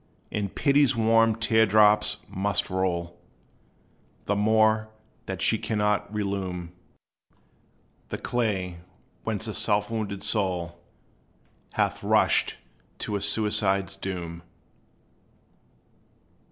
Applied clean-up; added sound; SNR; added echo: none; none; none; none.